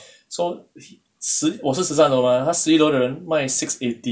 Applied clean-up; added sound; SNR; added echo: none; none; none; none.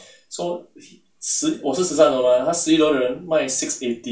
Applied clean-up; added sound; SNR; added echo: none; none; none; reverberation time 0.3 s.